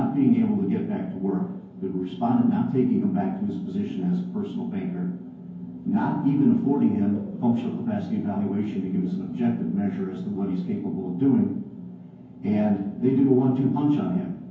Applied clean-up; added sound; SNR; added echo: none; none; none; reverberation time 0.9 s.